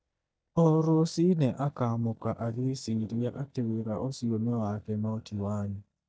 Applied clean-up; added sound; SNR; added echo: neural mask model DeepFilterNet 3.